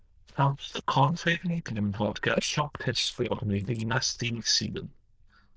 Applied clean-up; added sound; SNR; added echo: neural diffusion model UNIVERSE++.